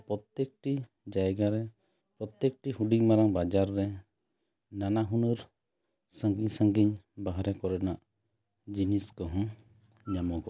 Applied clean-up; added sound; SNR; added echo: none; none; none; none.